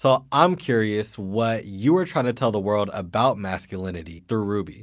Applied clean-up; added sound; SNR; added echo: none; none; none; none.